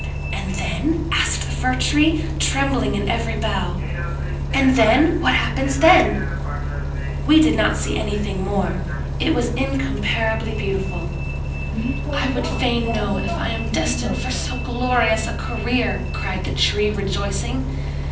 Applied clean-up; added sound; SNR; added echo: none; Bus; 2 dB; reverberation time 0.6 s.